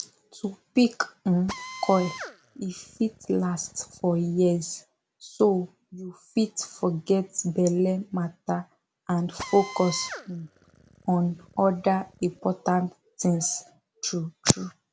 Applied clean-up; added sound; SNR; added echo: none; Drill; 15 dB; none.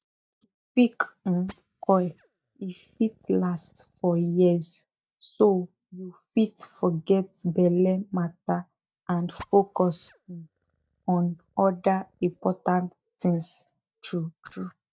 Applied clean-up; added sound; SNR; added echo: neural mask model DeepFilterNet 3.